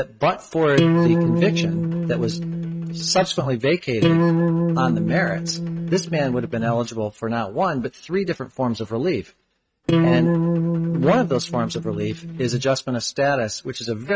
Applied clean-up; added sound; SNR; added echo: neural mask model RNNoise.